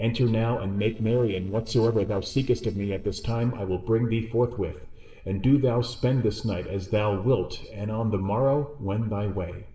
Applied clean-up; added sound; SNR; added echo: neural separator model SepFormer DNS4.